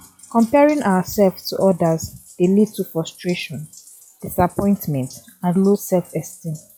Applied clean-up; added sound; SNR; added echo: classical method log-MMSE.